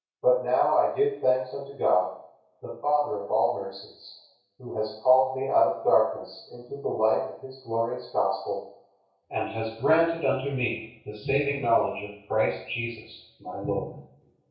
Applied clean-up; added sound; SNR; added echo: none; none; none; reverberation time 0.6 s.